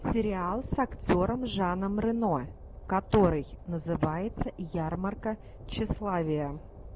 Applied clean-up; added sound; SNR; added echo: none; Train; 15 dB; none.